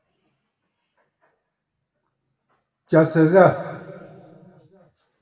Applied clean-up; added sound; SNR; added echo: none; none; none; reverberation time 2.2 s.